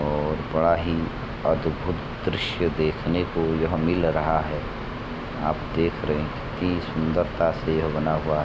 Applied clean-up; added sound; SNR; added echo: none; Engine; 9 dB; none.